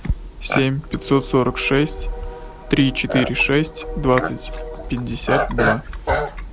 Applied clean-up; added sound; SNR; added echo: none; Livestock, farm animals, working animals; 6 dB; none.